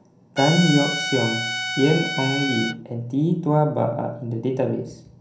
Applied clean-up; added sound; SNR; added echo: none; Trumpet; 5 dB; reverberation time 0.6 s.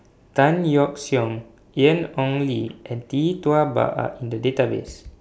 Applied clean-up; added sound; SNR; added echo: none; none; none; none.